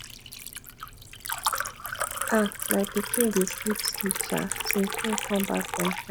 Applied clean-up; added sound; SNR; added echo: none; Liquid; 2 dB; none.